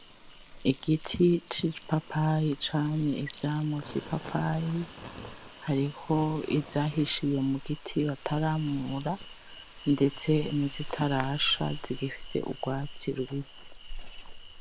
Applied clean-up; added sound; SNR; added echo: none; Insect; 12 dB; none.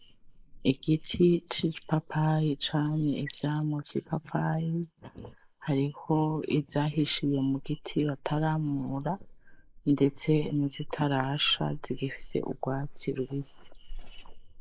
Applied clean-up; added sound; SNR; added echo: neural mask model Resemble Enhance denoiser.